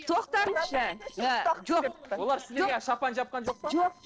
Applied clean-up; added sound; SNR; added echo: neural separator model SepFormer DNS4.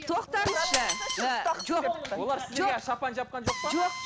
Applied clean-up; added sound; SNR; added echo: none; Drill + Shatter; 6 dB; none.